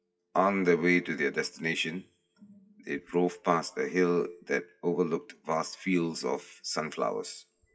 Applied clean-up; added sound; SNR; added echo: classical method WPE with log-MMSE.